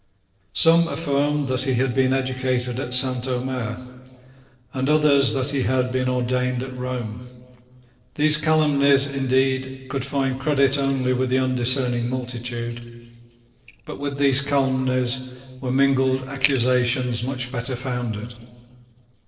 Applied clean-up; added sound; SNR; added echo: neural separator model SepFormer DNS4.